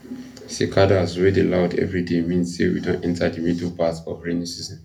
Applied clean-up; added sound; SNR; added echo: none; none; none; reverberation time 0.3 s.